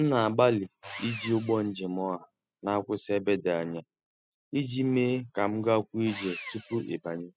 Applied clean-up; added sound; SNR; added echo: classical method spectral subtraction.